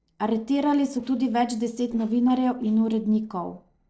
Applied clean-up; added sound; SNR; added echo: neural separator model SepFormer DNS4.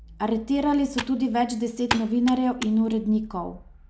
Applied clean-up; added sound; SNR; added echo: none; Computer keyboard; 11 dB; none.